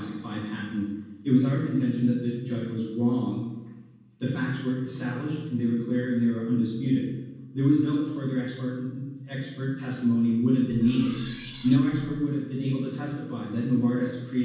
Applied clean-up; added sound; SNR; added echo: none; Cutlery, silverware; 9 dB; reverberation time 1.2 s.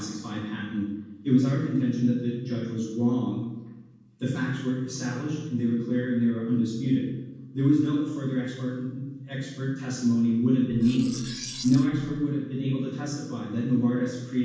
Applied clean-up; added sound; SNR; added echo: neural separator model SepFormer DNS4.